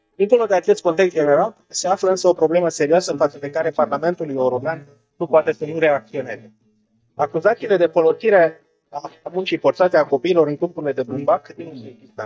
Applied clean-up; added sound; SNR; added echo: neural mask model DeepFilterNet 3.